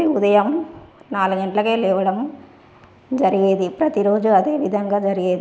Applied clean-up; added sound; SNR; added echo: none; none; none; none.